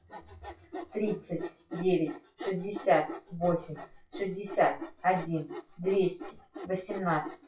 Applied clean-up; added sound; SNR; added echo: classical method WPE with log-MMSE.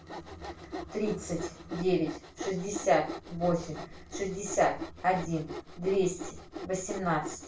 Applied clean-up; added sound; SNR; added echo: none; Sawing; 10 dB; reverberation time 0.3 s.